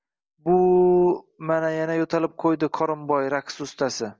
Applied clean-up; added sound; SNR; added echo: none; none; none; none.